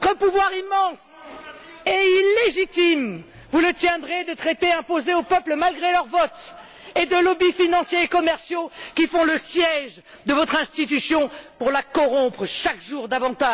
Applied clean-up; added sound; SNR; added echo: none; none; none; none.